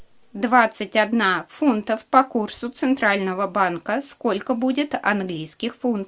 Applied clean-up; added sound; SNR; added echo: none; none; none; none.